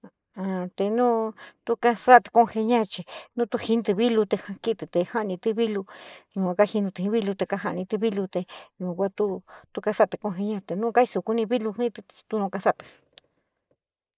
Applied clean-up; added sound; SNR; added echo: neural mask model Resemble Enhance denoiser.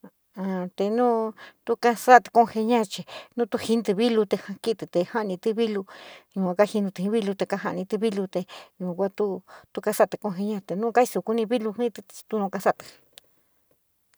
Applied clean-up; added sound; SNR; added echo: none; none; none; none.